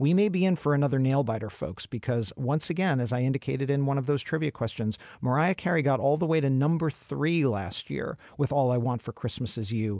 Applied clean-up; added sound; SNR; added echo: none; none; none; none.